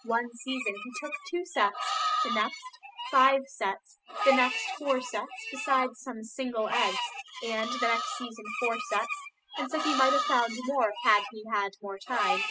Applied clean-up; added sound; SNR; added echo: classical method spectral subtraction.